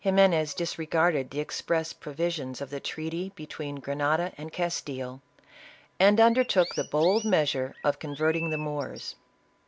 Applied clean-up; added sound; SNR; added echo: none; Chirp, tweet; 14 dB; none.